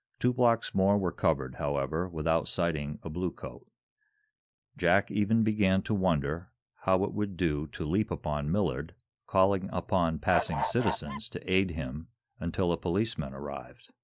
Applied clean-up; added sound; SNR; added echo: neural mask model Resemble Enhance denoiser.